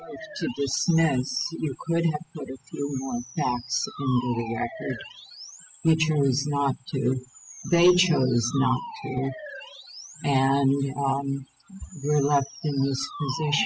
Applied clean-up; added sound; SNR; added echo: classical method spectral subtraction.